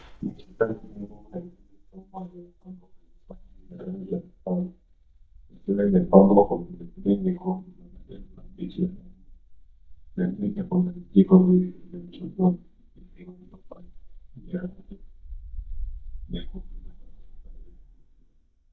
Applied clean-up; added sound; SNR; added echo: neural mask model DeepFilterNet 3.